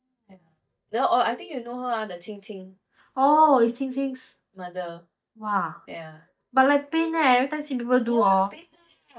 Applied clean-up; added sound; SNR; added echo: neural mask model DeepFilterNet 3.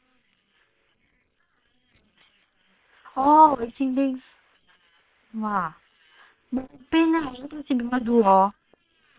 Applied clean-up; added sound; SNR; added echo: neural separator model SepFormer WHAM!.